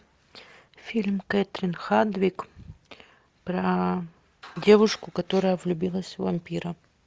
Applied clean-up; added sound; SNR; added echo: none; none; none; none.